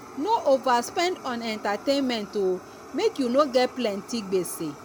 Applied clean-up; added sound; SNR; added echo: none; Fire; 17 dB; none.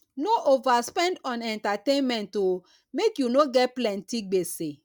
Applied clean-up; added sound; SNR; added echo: none; none; none; none.